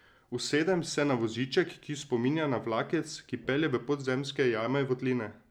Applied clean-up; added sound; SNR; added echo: none; none; none; none.